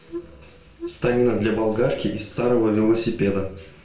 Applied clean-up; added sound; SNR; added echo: none; Wind instrument, woodwind instrument; 15 dB; reverberation time 0.3 s.